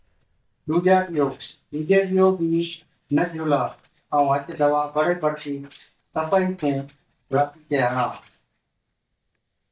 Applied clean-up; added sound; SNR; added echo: neural mask model DeepFilterNet 3.